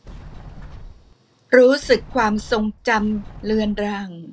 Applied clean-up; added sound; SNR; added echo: none; Sliding door; 16 dB; none.